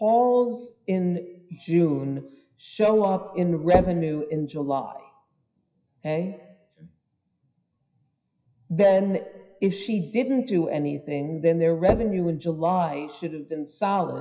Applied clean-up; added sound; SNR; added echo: classical method WPE with log-MMSE.